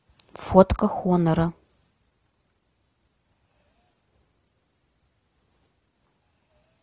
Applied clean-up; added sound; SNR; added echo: none; none; none; none.